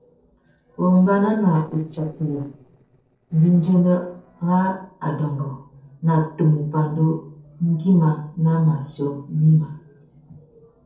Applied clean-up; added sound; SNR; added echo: neural separator model SepFormer DNS4.